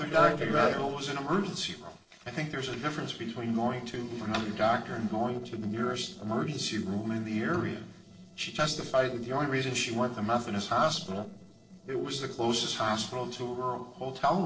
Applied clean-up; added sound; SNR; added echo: neural separator model SepFormer DNS4.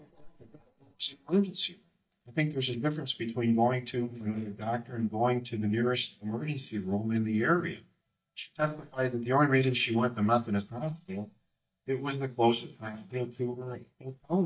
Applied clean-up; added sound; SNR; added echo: neural mask model DeepFilterNet 3.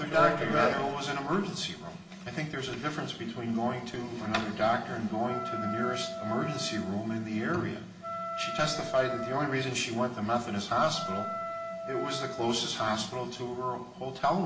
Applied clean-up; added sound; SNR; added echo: none; Wind instrument, woodwind instrument; 7 dB; reverberation time 0.9 s.